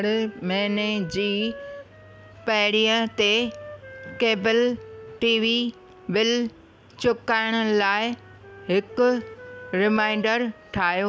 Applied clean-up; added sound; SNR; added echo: none; Wind instrument, woodwind instrument; 19 dB; none.